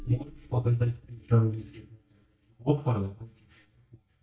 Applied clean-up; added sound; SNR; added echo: neural mask model DeepFilterNet 3.